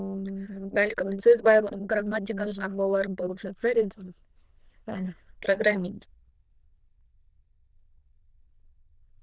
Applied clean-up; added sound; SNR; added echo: neural diffusion model UNIVERSE++.